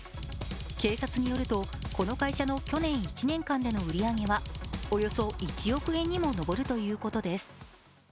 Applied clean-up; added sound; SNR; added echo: none; Drum kit; 7 dB; none.